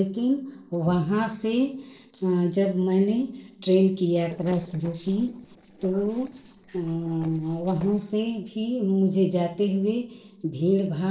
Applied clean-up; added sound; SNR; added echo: neural separator model SepFormer DNS4.